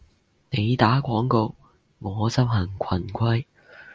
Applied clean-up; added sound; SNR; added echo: none; none; none; none.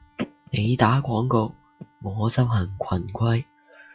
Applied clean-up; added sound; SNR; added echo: classical method log-MMSE.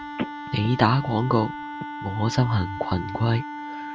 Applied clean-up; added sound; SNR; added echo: none; Telephone + Wind instrument, woodwind instrument; 9 dB; none.